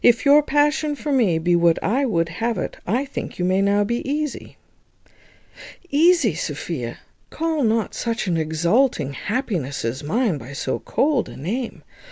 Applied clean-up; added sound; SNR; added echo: none; none; none; none.